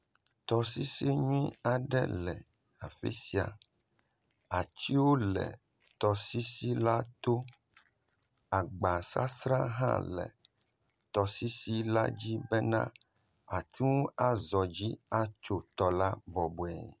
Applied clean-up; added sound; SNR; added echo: none; none; none; none.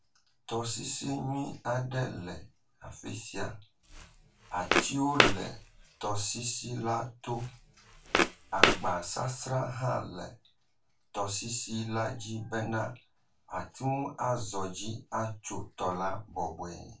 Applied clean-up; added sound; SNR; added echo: none; Walk, footsteps; -3 dB; reverberation time 0.2 s.